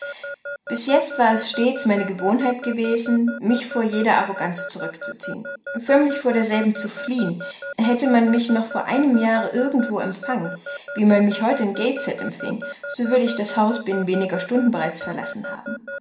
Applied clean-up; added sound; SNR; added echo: none; Alarm / Keyboard (musical); 12 dB; reverberation time 0.5 s.